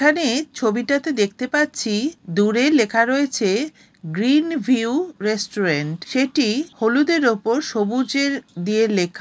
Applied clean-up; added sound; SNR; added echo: none; none; none; none.